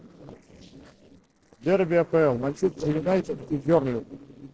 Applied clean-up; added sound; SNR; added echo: neural separator model SepFormer DNS4.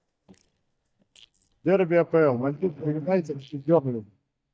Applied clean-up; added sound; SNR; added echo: neural mask model DeepFilterNet 3.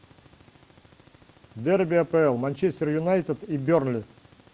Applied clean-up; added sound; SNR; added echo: none; none; none; none.